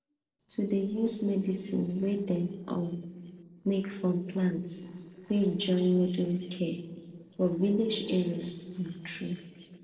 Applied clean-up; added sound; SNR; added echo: neural separator model SepFormer DNS4.